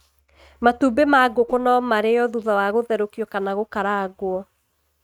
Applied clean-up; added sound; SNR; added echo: neural mask model RNNoise.